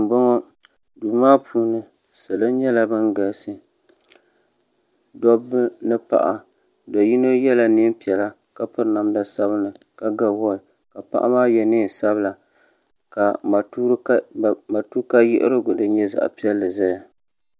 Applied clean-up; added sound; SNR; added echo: none; none; none; none.